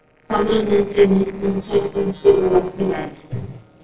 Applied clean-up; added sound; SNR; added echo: neural separator model SepFormer DNS4.